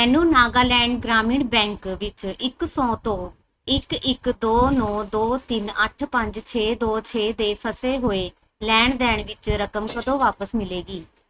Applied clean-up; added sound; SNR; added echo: neural mask model RNNoise.